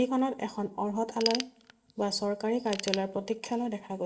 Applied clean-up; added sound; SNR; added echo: none; Ratchet, pawl / Tools; 11 dB; reverberation time 0.4 s.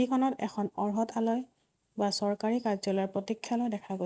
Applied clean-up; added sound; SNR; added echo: none; none; none; none.